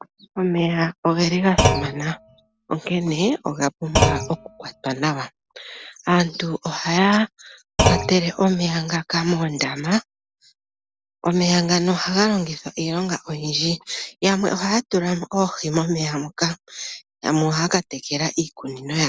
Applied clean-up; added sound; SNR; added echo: none; Thump, thud; 2 dB; none.